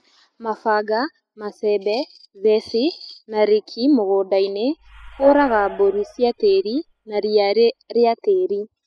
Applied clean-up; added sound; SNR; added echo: classical method spectral subtraction.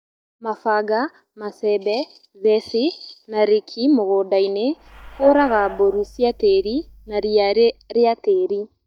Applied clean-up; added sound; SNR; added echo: neural mask model DeepFilterNet 3.